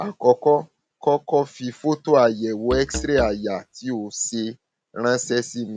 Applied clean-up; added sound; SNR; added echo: none; Musical instrument; 11 dB; none.